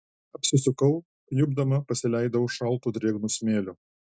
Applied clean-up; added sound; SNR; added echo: none; none; none; none.